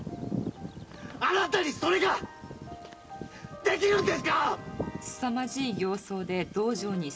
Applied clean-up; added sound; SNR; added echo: none; Bird vocalization, bird call, bird song; 11 dB; reverberation time 0.3 s.